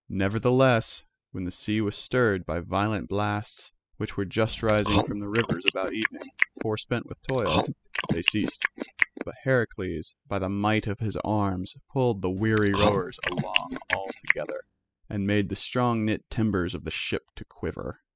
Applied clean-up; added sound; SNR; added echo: classical method spectral subtraction.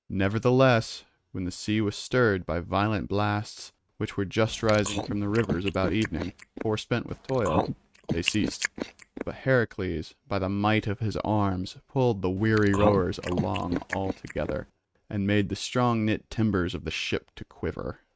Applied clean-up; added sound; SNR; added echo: neural mask model RNNoise.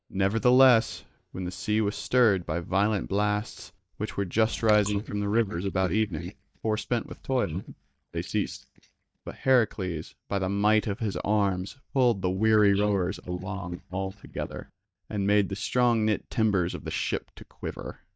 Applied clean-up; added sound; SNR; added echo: neural mask model DeepFilterNet 3.